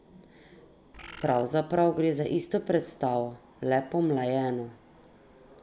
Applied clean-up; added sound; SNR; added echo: none; Bird; 17 dB; none.